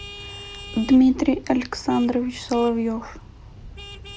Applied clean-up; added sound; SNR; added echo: none; Vehicle horn, car horn, honking; 20 dB; none.